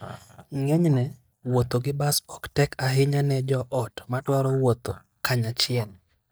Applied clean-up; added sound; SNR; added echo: neural mask model DeepFilterNet 3.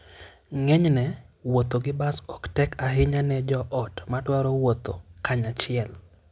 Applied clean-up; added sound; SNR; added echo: none; none; none; none.